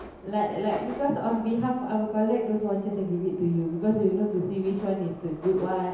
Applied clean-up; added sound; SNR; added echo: none; Subway, metro, underground; 19 dB; reverberation time 1.0 s.